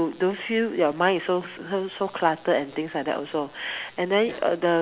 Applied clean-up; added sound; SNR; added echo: none; none; none; none.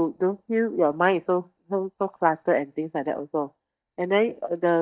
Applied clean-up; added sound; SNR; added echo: neural mask model DeepFilterNet 3.